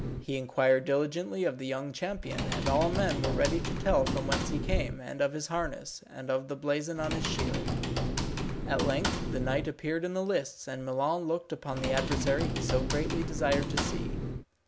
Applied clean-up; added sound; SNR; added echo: none; Typing; 3 dB; none.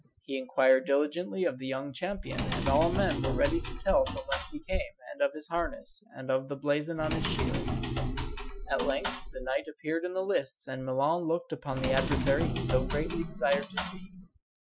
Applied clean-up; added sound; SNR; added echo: classical method Wiener filter.